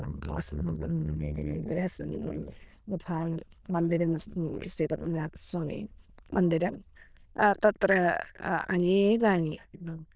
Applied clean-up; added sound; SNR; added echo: neural diffusion model UNIVERSE++.